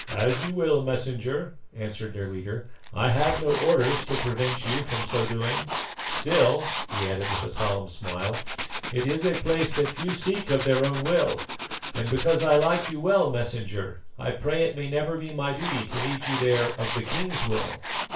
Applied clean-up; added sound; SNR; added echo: none; Tools; 6 dB; reverberation time 0.2 s.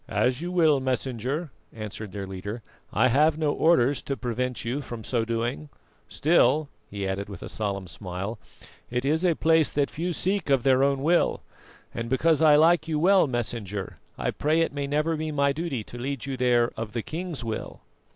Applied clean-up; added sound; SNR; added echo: none; none; none; none.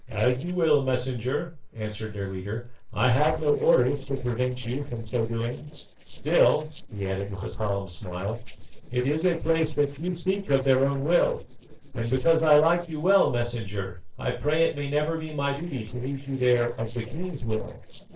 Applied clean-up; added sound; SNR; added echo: neural separator model SepFormer DNS4.